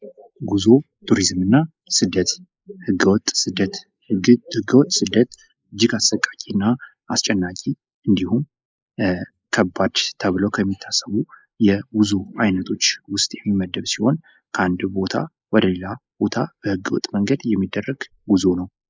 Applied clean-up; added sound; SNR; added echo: neural mask model Resemble Enhance denoiser.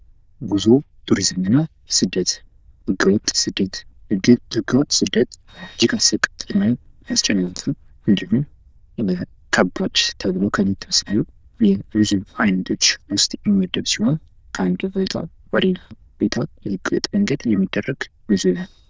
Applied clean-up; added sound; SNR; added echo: neural diffusion model UNIVERSE++.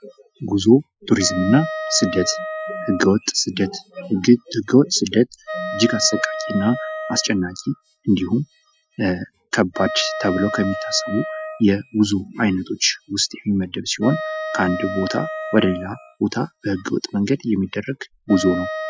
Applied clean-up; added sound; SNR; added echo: classical method Wiener filter.